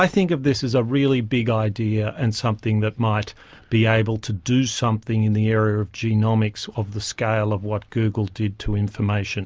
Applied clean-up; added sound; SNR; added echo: none; none; none; none.